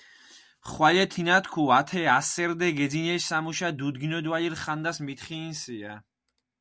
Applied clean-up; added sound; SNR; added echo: none; none; none; none.